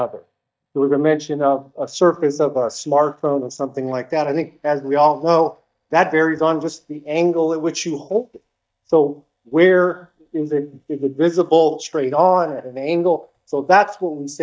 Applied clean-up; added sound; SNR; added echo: neural mask model DeepFilterNet 3.